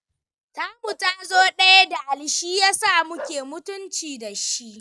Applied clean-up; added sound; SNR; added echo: neural mask model RNNoise.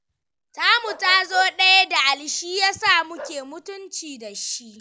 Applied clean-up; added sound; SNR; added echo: none; Bark; 20 dB; none.